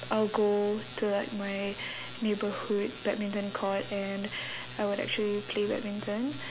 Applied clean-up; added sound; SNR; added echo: none; none; none; none.